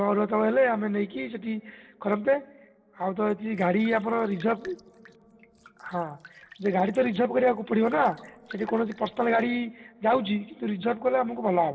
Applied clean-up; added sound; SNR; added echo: neural separator model SepFormer DNS4.